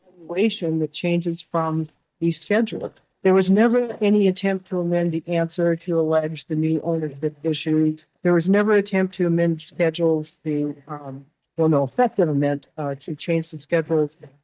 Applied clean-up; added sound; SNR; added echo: neural mask model DeepFilterNet 3.